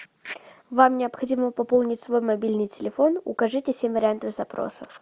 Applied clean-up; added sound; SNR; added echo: none; none; none; none.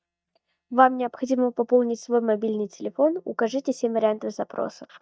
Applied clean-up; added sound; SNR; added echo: neural mask model DeepFilterNet 3.